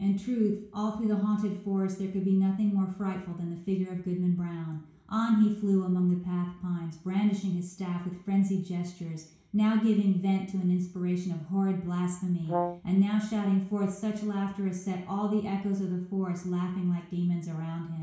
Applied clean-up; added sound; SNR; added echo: none; Brass instrument; 4 dB; reverberation time 0.6 s.